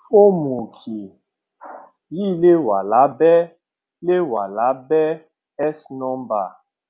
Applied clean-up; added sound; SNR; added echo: none; none; none; none.